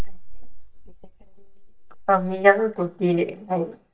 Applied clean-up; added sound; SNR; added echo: neural mask model DeepFilterNet 3.